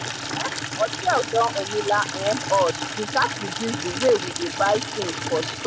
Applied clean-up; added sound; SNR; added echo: none; Water tap, faucet / Liquid; 5 dB; none.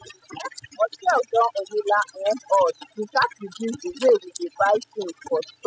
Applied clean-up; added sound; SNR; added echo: classical method spectral subtraction.